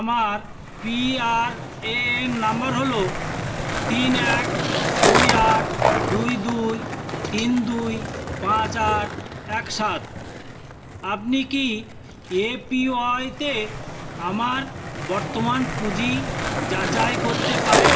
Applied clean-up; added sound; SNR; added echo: none; Skateboard; 0 dB; reverberation time 1.8 s.